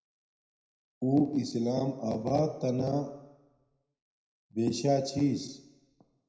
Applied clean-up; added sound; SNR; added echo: none; none; none; reverberation time 0.8 s.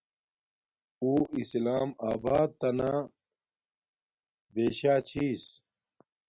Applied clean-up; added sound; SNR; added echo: none; none; none; none.